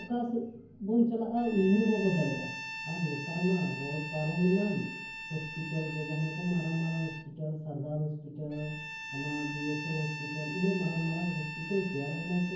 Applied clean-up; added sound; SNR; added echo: none; Bowed string instrument; 10 dB; reverberation time 0.9 s.